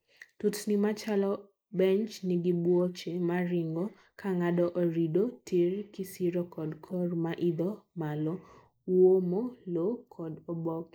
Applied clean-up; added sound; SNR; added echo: neural mask model Resemble Enhance denoiser.